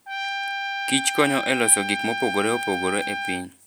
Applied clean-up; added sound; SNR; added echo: none; Trumpet; 4 dB; none.